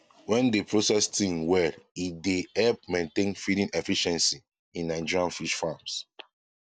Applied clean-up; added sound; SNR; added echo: none; none; none; none.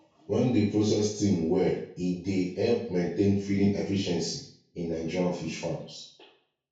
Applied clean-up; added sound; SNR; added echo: none; none; none; reverberation time 0.6 s.